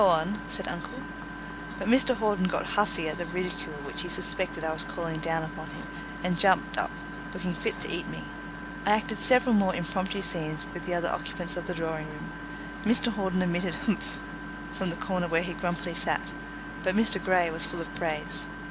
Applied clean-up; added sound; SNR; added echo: none; Engine; 9 dB; none.